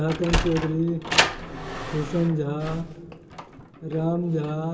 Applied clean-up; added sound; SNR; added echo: none; Sliding door; 3 dB; reverberation time 0.2 s.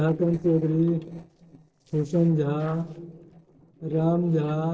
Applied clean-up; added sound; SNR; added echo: neural separator model SepFormer DNS4.